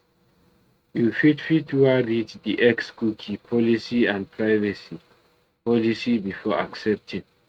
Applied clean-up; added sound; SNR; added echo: neural mask model RNNoise.